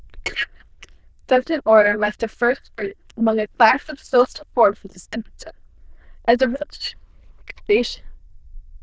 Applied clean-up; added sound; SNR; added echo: neural diffusion model UNIVERSE++.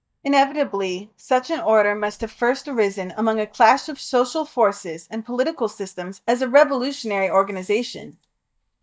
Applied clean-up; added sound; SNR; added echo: neural mask model DeepFilterNet 3.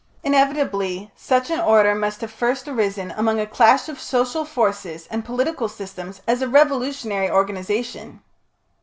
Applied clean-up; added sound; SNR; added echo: none; none; none; none.